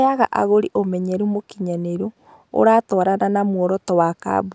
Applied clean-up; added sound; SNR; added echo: none; none; none; none.